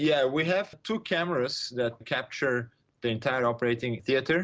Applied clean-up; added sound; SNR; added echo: none; none; none; none.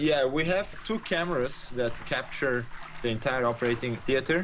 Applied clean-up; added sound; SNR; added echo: none; Bathtub (filling or washing); 10 dB; none.